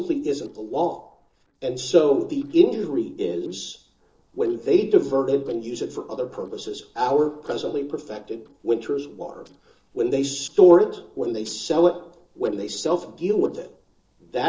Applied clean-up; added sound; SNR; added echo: neural separator model SepFormer DNS4.